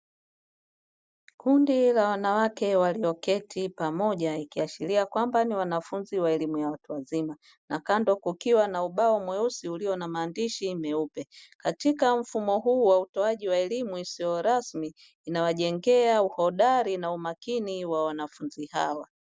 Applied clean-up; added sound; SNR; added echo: none; none; none; none.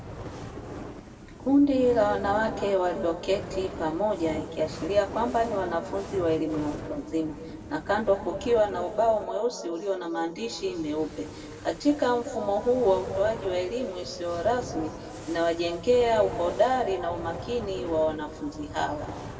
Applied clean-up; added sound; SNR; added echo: none; Fire; 13 dB; reverberation time 2.2 s.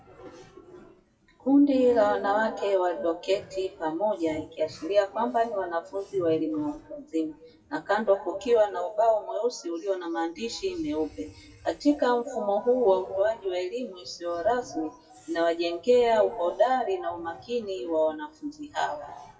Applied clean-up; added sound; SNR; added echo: classical method WPE with log-MMSE.